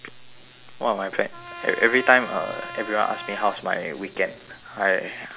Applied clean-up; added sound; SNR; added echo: none; Trumpet; 15 dB; none.